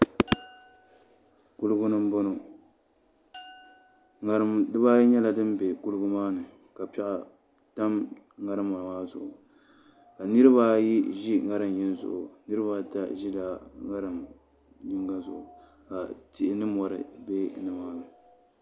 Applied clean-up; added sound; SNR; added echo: none; Glass; 19 dB; none.